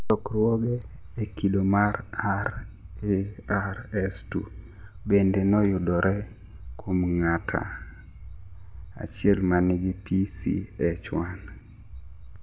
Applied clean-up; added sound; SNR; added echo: none; none; none; none.